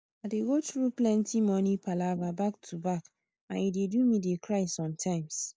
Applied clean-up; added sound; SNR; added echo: neural mask model Resemble Enhance denoiser.